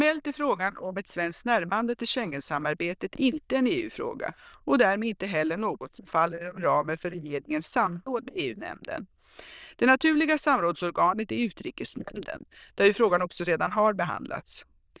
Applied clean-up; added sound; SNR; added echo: neural diffusion model UNIVERSE++.